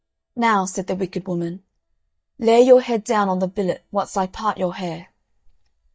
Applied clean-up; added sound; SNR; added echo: neural mask model DeepFilterNet 3.